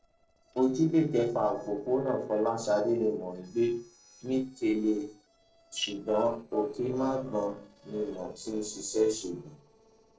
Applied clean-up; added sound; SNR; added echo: neural separator model SepFormer DNS4.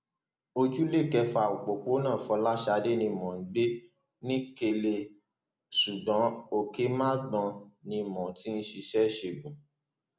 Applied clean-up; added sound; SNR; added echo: none; none; none; none.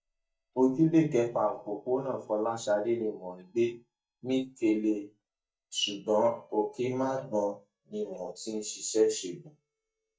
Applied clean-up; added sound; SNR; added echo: neural mask model DeepFilterNet 3.